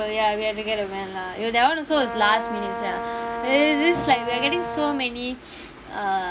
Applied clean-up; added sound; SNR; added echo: none; Brass instrument; 6 dB; none.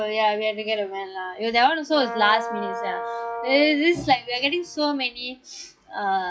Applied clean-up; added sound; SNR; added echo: classical method log-MMSE.